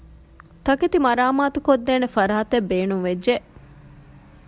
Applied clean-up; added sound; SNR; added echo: none; none; none; none.